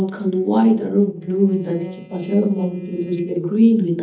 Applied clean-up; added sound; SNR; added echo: neural mask model DeepFilterNet 3.